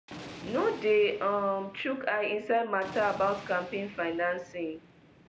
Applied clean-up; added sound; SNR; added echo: none; Thunder; 17 dB; none.